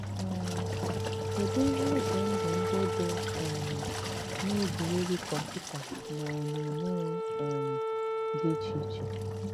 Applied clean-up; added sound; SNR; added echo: none; Wind instrument, woodwind instrument + Engine; -2 dB; none.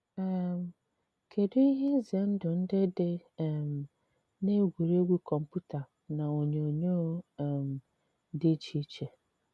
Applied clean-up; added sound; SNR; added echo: none; none; none; none.